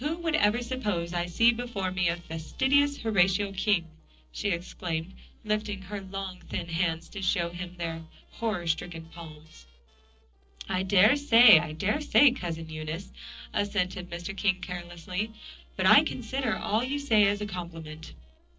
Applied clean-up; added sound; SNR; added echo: neural separator model SepFormer DNS4.